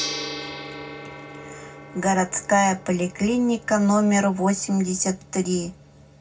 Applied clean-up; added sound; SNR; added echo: none; Gong; 14 dB; reverberation time 0.4 s.